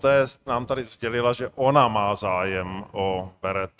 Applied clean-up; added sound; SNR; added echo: neural mask model RNNoise.